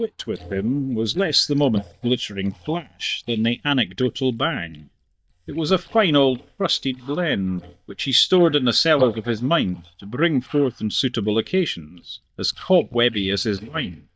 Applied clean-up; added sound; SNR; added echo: neural mask model DeepFilterNet 3.